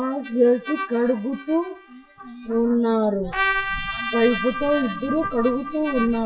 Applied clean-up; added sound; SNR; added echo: classical method WPE with log-MMSE.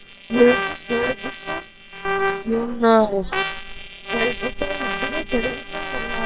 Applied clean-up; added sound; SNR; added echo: neural separator model SepFormer WHAMR!.